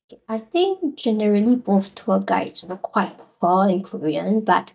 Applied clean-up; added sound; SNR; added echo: neural mask model DeepFilterNet 3.